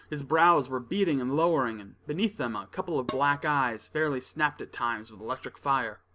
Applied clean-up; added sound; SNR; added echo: none; Dishes, pots, and pans; 14 dB; none.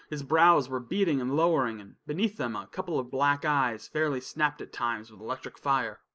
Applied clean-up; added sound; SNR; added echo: neural mask model Resemble Enhance denoiser.